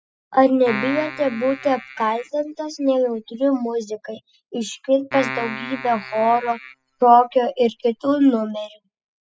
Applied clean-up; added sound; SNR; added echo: classical method spectral subtraction.